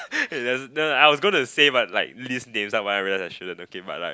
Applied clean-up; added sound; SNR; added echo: none; none; none; none.